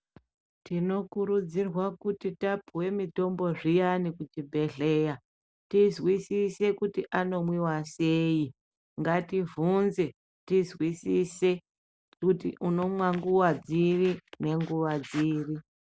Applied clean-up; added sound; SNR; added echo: none; none; none; none.